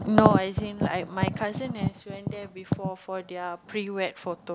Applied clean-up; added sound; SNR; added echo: none; none; none; none.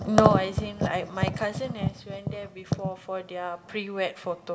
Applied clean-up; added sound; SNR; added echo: none; none; none; reverberation time 1.1 s.